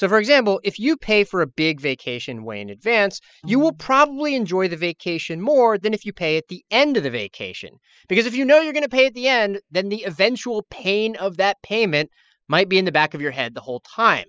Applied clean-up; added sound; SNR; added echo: classical method spectral subtraction.